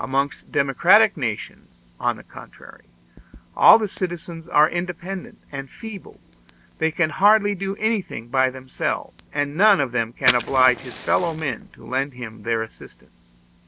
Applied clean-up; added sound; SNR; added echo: none; Fire; 16 dB; none.